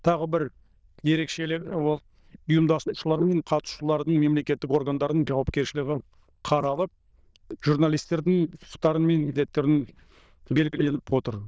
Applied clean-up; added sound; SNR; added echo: neural diffusion model UNIVERSE++.